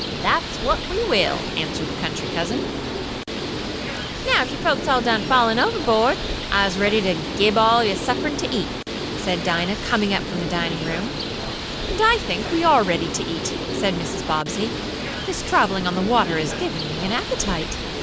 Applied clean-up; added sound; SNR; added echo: none; Bird; 4 dB; none.